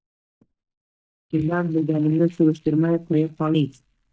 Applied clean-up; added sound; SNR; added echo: neural mask model DeepFilterNet 3.